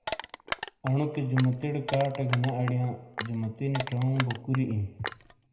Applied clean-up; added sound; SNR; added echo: none; Crushing; 9 dB; reverberation time 0.8 s.